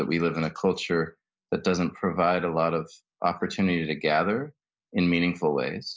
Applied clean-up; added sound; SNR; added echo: none; none; none; none.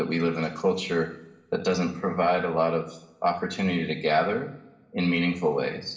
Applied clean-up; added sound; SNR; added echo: none; none; none; reverberation time 0.9 s.